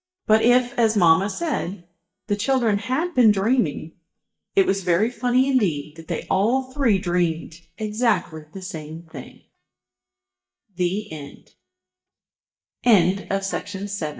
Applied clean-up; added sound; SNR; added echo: neural mask model DeepFilterNet 3.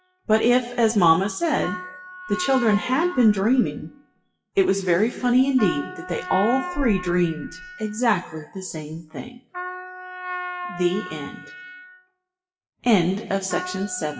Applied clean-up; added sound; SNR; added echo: classical method WPE with log-MMSE.